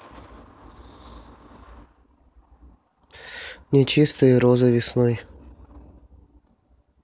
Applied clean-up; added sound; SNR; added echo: none; none; none; none.